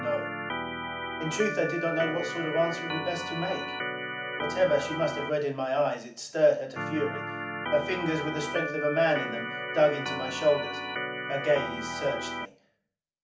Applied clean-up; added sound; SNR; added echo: none; Organ; 5 dB; reverberation time 0.4 s.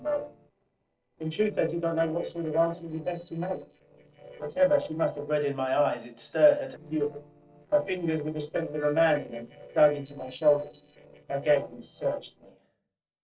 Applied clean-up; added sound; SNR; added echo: neural separator model SepFormer DNS4.